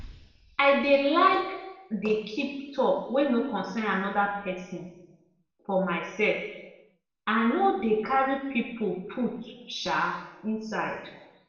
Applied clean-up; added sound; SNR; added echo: none; none; none; reverberation time 1.0 s.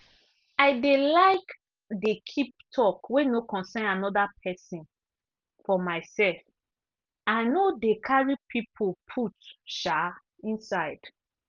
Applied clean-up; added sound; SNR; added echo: none; none; none; none.